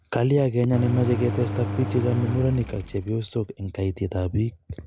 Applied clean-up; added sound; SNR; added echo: none; Engine; 6 dB; none.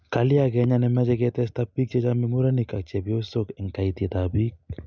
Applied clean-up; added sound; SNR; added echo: none; none; none; none.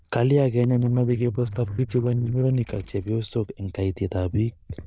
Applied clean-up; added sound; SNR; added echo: neural diffusion model UNIVERSE++.